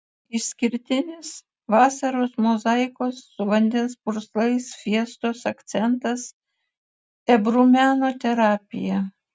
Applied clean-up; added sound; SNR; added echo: none; none; none; none.